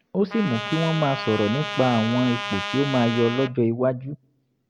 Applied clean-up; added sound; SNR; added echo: none; Trumpet; 8 dB; none.